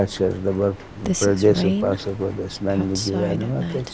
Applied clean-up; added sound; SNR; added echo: none; Rain; 5 dB; none.